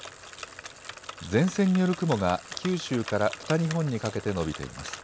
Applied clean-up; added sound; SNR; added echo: none; Bicycle; 14 dB; none.